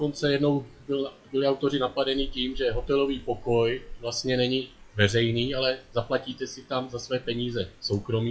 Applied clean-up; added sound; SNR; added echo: classical method WPE with log-MMSE.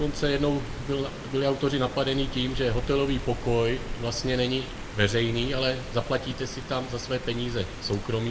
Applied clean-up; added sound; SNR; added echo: none; Rain; 7 dB; reverberation time 1.0 s.